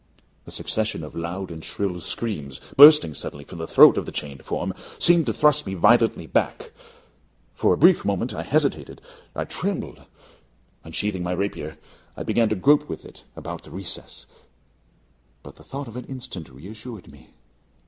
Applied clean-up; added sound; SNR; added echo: none; none; none; none.